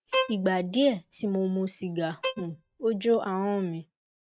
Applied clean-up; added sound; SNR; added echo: neural mask model RNNoise.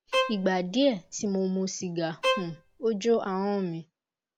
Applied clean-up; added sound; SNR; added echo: none; Bowed string instrument; 4 dB; none.